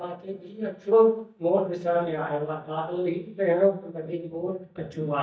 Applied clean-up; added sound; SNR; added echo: neural mask model DeepFilterNet 3.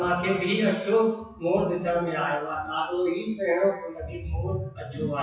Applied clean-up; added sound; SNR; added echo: classical method WPE with log-MMSE.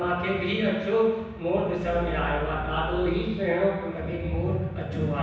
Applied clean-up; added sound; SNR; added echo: none; Bowed string instrument; 8 dB; reverberation time 1.1 s.